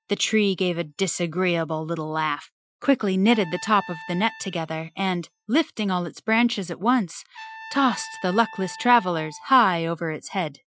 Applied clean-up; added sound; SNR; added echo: classical method Wiener filter.